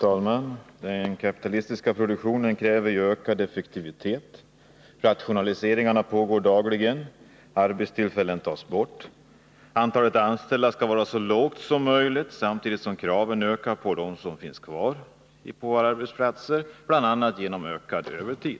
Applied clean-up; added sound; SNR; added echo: none; none; none; none.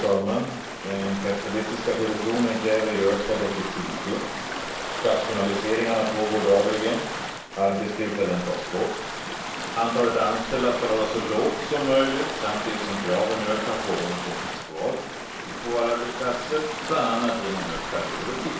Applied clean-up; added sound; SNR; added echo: none; Stream / Ocean; 6 dB; reverberation time 0.7 s.